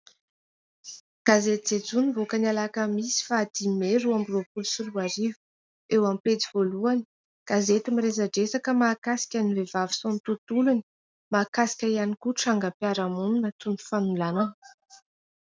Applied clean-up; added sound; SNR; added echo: none; none; none; none.